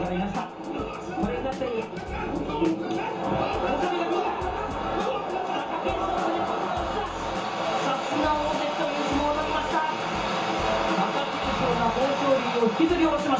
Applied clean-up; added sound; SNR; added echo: none; Drum / Drum kit; 16 dB; reverberation time 0.7 s.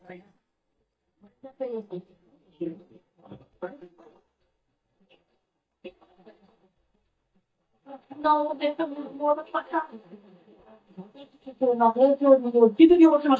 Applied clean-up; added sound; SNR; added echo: neural mask model DeepFilterNet 3.